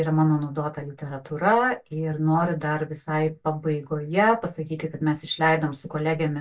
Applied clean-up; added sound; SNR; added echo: none; none; none; reverberation time 0.2 s.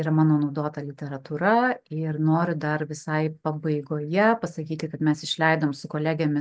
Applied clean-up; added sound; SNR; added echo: none; none; none; none.